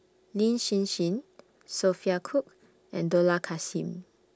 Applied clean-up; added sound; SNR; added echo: none; none; none; none.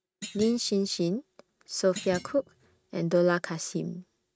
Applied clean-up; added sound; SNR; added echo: neural mask model RNNoise.